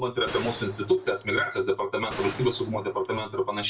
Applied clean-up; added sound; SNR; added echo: none; Gunshot, gunfire; 15 dB; reverberation time 0.2 s.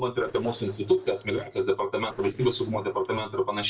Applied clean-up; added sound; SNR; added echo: neural separator model SepFormer DNS4.